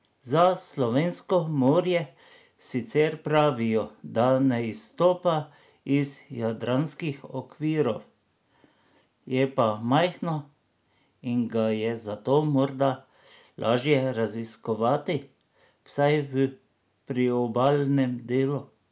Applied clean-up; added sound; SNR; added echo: none; none; none; none.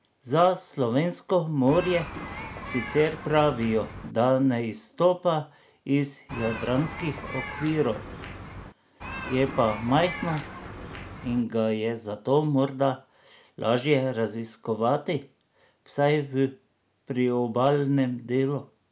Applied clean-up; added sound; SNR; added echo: none; Human group actions; 11 dB; none.